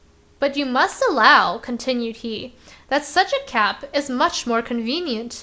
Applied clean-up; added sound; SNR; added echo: none; none; none; none.